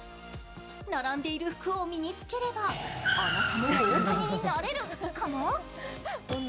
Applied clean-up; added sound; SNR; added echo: none; Car; 0 dB; none.